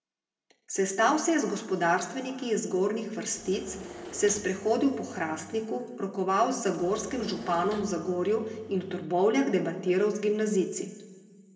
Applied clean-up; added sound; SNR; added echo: none; Engine / Mechanisms; 18 dB; reverberation time 1.2 s.